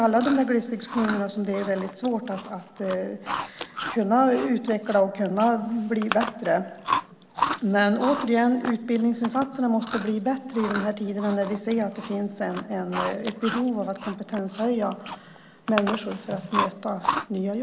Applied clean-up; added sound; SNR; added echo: none; Chewing, mastication; 9 dB; none.